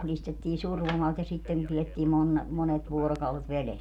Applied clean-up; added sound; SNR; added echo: none; none; none; none.